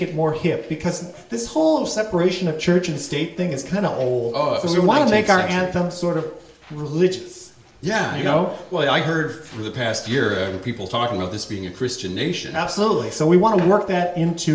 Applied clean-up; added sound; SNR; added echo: none; none; none; none.